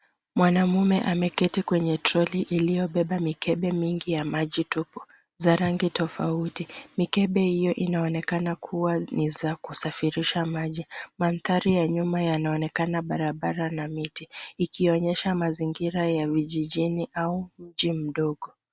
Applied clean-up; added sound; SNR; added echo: none; none; none; none.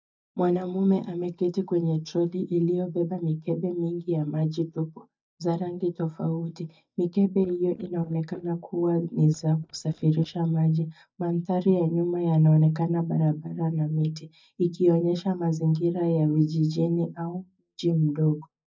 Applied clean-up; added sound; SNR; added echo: neural mask model DeepFilterNet 3.